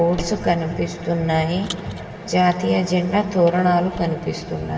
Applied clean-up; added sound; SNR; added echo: none; Car; 19 dB; reverberation time 2.0 s.